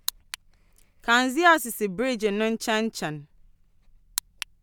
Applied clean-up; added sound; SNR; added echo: none; none; none; none.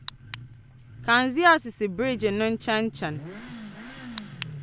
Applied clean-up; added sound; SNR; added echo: none; Motorcycle / Accelerating, revving, vroom; 15 dB; none.